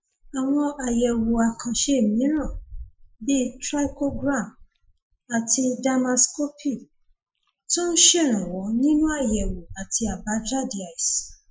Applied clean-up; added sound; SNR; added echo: classical method Wiener filter.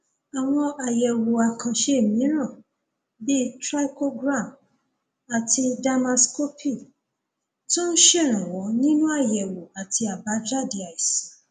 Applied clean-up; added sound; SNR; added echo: none; none; none; none.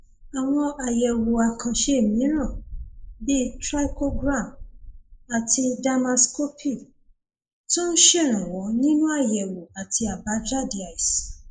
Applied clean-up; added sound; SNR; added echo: neural mask model Resemble Enhance denoiser.